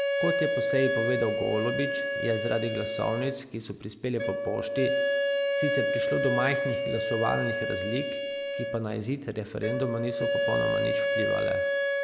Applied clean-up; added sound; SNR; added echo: none; Wind instrument, woodwind instrument; -2 dB; none.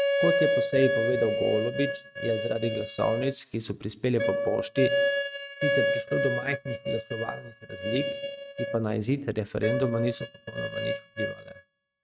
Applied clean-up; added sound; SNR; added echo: neural mask model RNNoise.